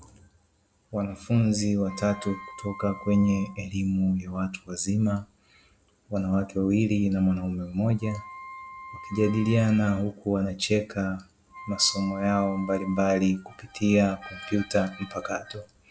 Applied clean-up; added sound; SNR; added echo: none; Wind instrument, woodwind instrument; 18 dB; none.